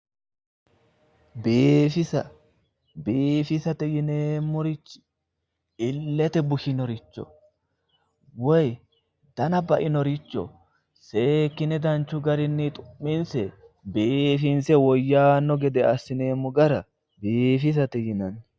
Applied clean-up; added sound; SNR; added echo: none; none; none; none.